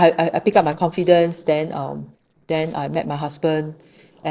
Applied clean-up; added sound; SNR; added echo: neural separator model SepFormer DNS4.